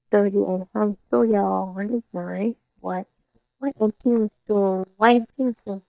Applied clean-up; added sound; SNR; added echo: neural mask model DeepFilterNet 3.